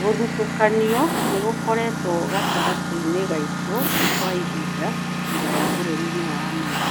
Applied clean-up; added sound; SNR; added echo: none; Cat + Engine; -1 dB; none.